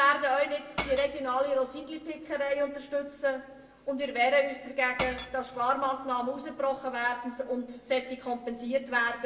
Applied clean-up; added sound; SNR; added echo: none; Shatter / Crushing; 14 dB; reverberation time 0.8 s.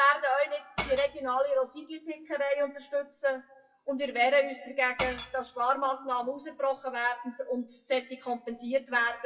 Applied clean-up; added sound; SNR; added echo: classical method WPE with log-MMSE.